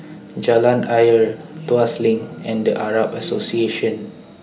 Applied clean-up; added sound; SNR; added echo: none; none; none; none.